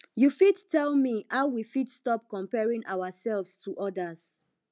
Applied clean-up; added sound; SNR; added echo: none; none; none; none.